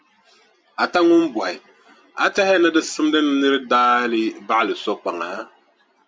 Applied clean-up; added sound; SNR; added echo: none; none; none; none.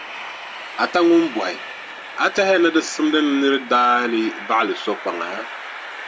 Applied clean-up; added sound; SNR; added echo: none; Train; 13 dB; none.